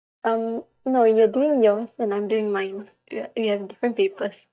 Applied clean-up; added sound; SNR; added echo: neural mask model DeepFilterNet 3.